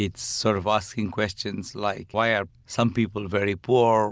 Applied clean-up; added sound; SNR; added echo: none; none; none; none.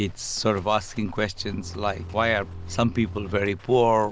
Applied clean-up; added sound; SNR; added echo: none; Livestock, farm animals, working animals + Bowed string instrument; 13 dB; none.